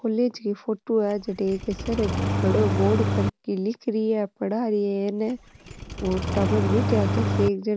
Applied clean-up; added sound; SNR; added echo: none; Engine starting; 0 dB; none.